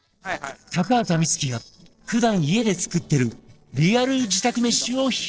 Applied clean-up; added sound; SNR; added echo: neural separator model SepFormer DNS4.